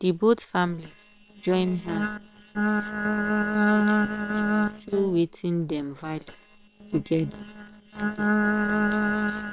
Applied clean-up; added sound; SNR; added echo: neural separator model SepFormer WHAM!.